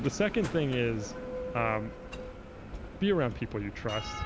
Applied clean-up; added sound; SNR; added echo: none; Bell; 8 dB; none.